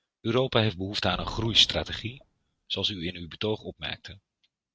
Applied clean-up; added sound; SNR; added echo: neural mask model RNNoise.